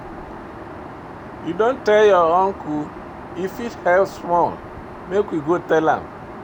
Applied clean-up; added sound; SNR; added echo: none; Aircraft; 14 dB; none.